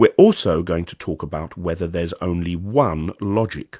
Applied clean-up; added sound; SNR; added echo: none; none; none; none.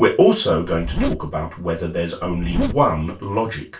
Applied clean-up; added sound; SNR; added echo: none; Zipper (clothing); 6 dB; reverberation time 0.2 s.